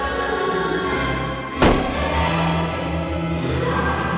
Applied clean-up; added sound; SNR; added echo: none; Gunshot, gunfire; 1 dB; reverberation time 2.1 s.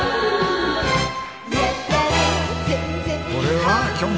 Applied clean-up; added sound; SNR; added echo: none; none; none; none.